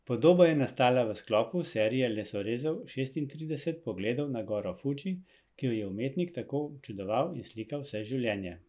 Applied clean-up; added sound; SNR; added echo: none; none; none; none.